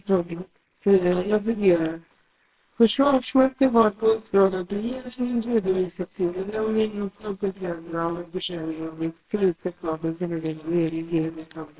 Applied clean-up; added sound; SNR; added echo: neural separator model SepFormer WHAMR!.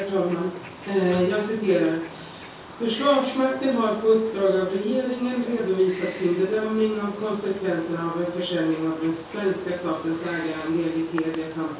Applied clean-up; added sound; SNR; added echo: none; Wild animals; 16 dB; reverberation time 0.6 s.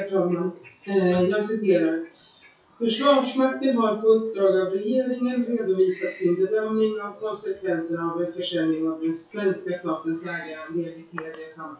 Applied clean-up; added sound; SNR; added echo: classical method WPE with log-MMSE.